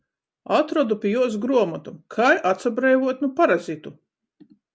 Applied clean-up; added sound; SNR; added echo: none; none; none; none.